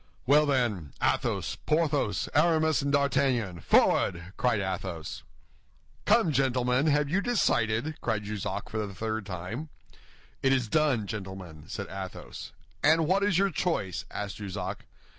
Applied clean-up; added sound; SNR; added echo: none; none; none; none.